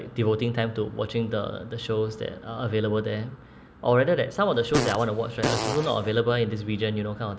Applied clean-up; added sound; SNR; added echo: none; Fart; 4 dB; none.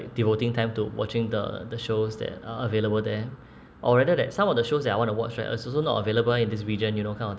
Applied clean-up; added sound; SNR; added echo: none; none; none; none.